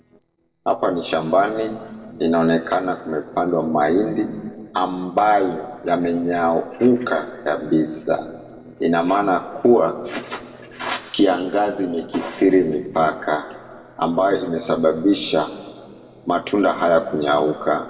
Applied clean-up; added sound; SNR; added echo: neural separator model SepFormer DNS4.